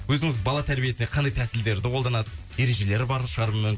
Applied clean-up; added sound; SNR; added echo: none; none; none; none.